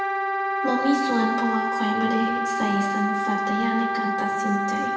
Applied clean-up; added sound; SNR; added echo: none; Wind instrument, woodwind instrument; -1 dB; reverberation time 1.0 s.